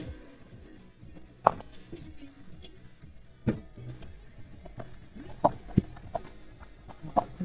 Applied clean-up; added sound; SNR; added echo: neural mask model DeepFilterNet 3.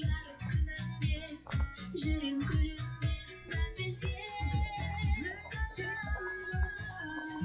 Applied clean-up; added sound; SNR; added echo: classical method WPE with log-MMSE.